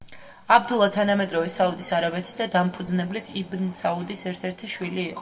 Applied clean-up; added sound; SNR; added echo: none; none; none; reverberation time 2.0 s.